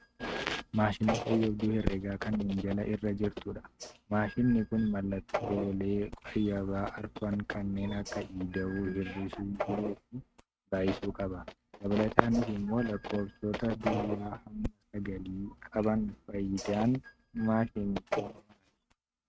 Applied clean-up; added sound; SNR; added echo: neural mask model RNNoise.